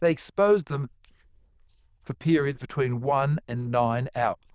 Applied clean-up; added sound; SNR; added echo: neural diffusion model UNIVERSE++.